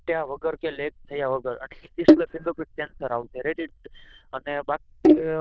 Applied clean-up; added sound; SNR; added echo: neural diffusion model UNIVERSE++.